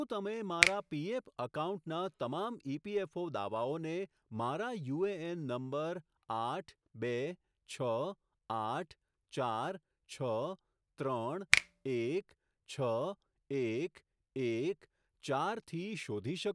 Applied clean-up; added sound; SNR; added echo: none; Finger snapping; 0 dB; none.